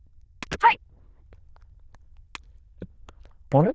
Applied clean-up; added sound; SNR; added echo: neural diffusion model UNIVERSE++.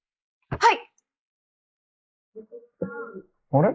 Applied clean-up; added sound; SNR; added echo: neural mask model Resemble Enhance denoiser.